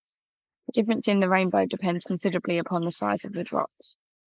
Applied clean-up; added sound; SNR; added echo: neural mask model Resemble Enhance denoiser.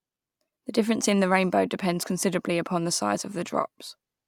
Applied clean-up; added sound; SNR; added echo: none; none; none; none.